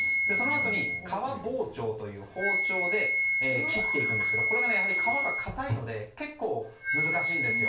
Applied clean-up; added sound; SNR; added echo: none; Wind instrument, woodwind instrument; -4 dB; reverberation time 0.3 s.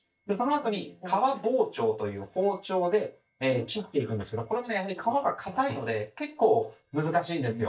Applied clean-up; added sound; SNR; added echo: neural mask model DeepFilterNet 3.